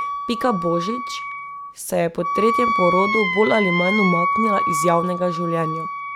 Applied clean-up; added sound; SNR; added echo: none; Wind instrument, woodwind instrument; 1 dB; none.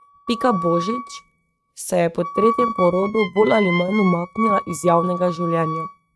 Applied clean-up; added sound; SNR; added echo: neural mask model RNNoise.